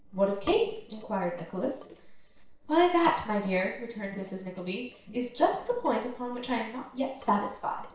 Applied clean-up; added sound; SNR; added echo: neural separator model SepFormer DNS4.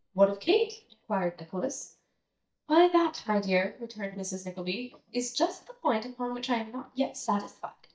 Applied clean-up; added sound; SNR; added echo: neural mask model DeepFilterNet 3.